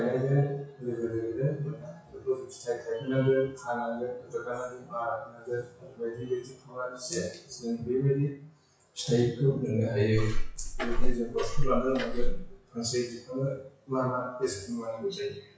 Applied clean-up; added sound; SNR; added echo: classical method WPE with log-MMSE.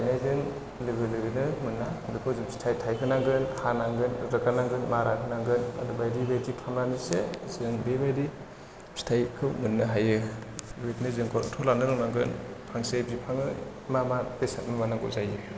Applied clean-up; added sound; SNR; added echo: none; none; none; none.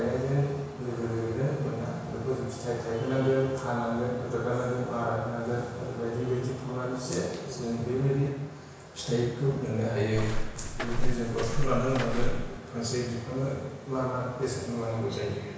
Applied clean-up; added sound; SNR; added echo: none; Walk, footsteps; -3 dB; reverberation time 1.1 s.